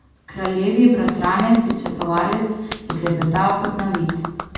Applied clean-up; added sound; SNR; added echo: none; Clapping; 12 dB; reverberation time 1.1 s.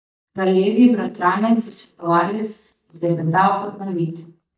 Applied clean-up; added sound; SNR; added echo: neural mask model DeepFilterNet 3.